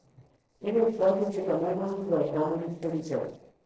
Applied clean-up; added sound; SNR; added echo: neural separator model SepFormer DNS4.